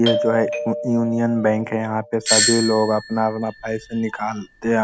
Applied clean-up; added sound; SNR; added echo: none; Doorbell + Doorbell; 4 dB; none.